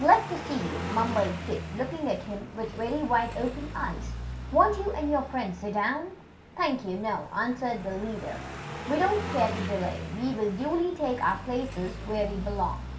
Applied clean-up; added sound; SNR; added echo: none; Car passing by; 8 dB; reverberation time 0.3 s.